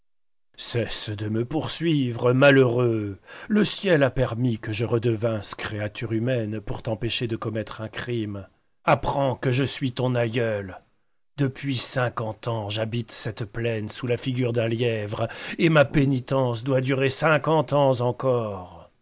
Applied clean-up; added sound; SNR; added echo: none; Brass instrument; 17 dB; none.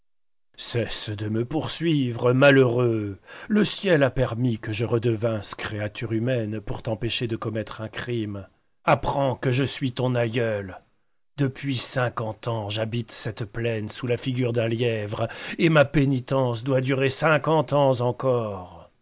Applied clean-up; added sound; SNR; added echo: none; none; none; none.